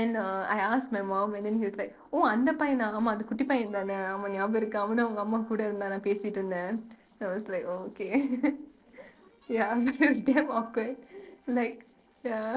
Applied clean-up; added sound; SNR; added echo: neural separator model SepFormer DNS4.